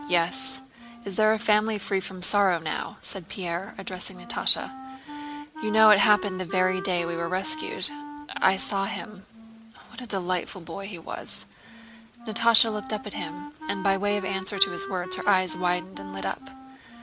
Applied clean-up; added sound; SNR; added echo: none; Wind instrument, woodwind instrument; 13 dB; none.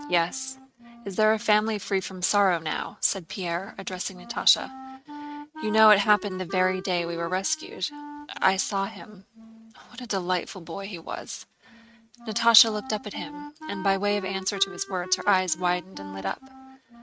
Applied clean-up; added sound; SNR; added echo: neural mask model RNNoise.